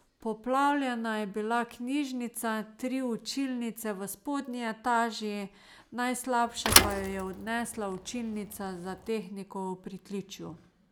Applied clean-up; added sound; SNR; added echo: none; Thump, thud; -3 dB; none.